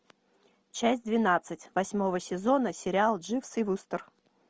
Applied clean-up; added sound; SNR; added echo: none; none; none; none.